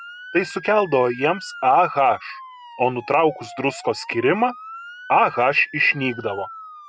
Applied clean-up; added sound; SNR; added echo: classical method spectral subtraction.